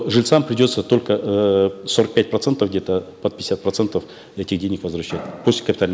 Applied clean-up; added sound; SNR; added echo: none; none; none; none.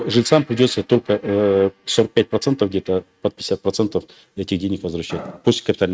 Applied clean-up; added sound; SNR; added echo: neural mask model RNNoise.